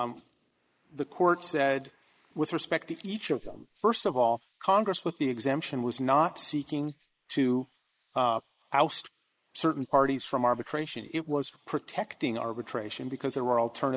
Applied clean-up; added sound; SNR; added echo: neural mask model Resemble Enhance denoiser.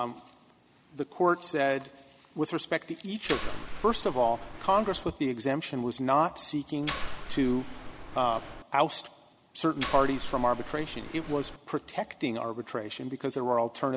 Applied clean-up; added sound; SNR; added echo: none; Mechanisms; 6 dB; none.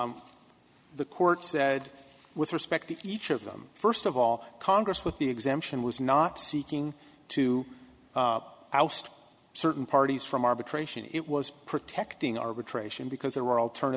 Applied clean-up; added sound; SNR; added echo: none; none; none; none.